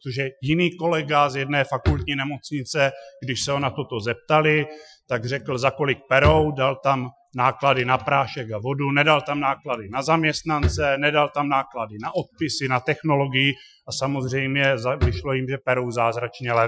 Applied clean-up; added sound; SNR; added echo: classical method Wiener filter.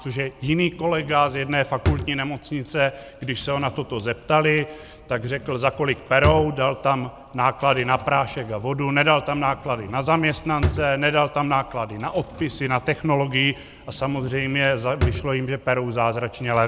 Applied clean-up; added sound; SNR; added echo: none; Drawer open or close; 11 dB; none.